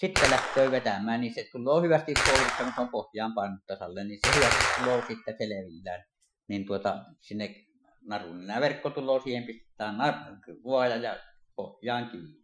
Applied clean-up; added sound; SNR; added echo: classical method Wiener filter.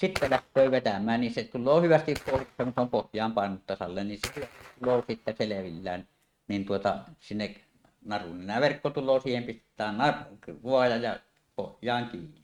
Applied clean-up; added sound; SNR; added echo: neural mask model RNNoise.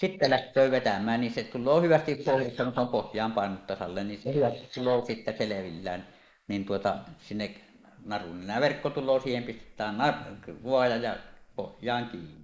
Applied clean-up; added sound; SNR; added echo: neural mask model Resemble Enhance denoiser.